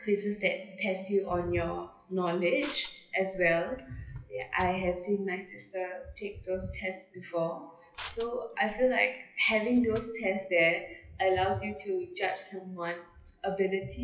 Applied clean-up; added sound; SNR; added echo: classical method WPE with log-MMSE.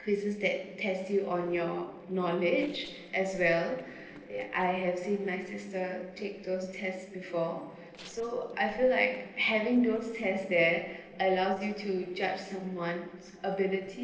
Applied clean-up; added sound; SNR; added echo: neural separator model SepFormer DNS4.